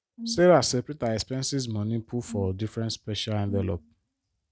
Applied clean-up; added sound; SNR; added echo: neural mask model RNNoise.